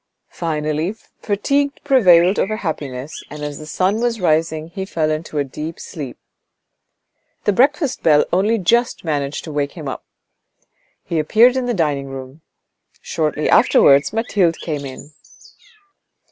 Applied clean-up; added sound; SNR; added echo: none; Bird; 17 dB; none.